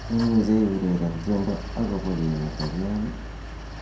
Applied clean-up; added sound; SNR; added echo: none; Mechanical fan; 9 dB; reverberation time 0.5 s.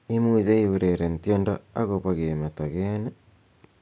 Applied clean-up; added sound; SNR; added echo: none; none; none; none.